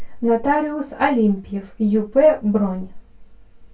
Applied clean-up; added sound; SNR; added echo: none; none; none; reverberation time 0.2 s.